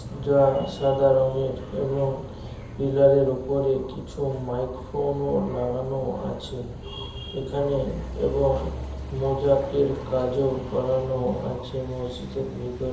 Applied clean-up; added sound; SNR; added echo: none; Car passing by / Idling / Accelerating, revving, vroom; 13 dB; reverberation time 0.7 s.